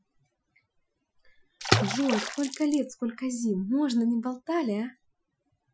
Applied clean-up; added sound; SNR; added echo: classical method Wiener filter.